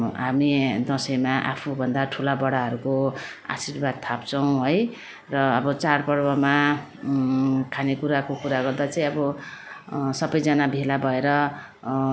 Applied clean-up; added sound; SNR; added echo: none; none; none; none.